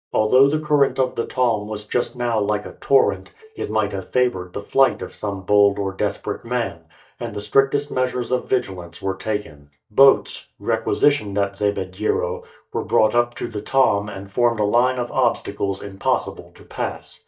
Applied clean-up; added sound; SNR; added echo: neural mask model DeepFilterNet 3.